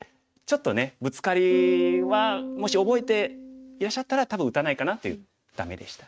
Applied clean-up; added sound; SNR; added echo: neural mask model RNNoise.